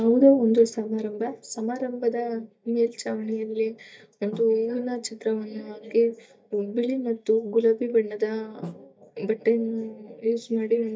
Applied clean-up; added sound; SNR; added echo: neural mask model DeepFilterNet 3.